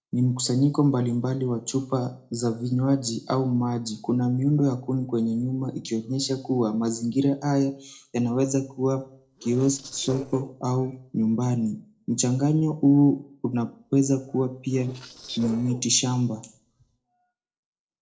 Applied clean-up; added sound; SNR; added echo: neural separator model SepFormer DNS4.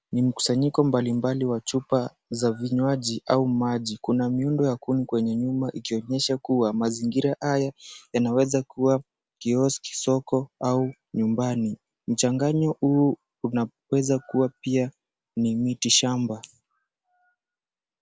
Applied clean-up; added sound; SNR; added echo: none; none; none; none.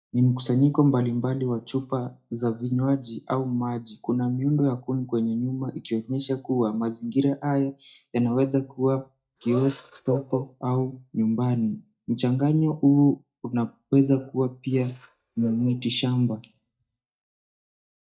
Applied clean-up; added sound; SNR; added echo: neural mask model DeepFilterNet 3.